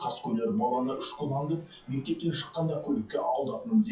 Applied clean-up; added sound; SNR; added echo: classical method WPE with log-MMSE.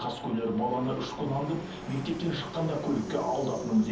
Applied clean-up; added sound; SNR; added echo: none; Fixed-wing aircraft, airplane; 15 dB; reverberation time 0.7 s.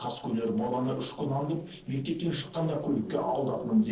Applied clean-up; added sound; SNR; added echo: neural separator model SepFormer DNS4.